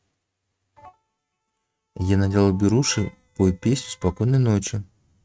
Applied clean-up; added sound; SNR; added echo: neural mask model RNNoise.